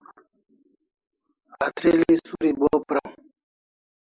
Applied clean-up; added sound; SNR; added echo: neural mask model Resemble Enhance denoiser.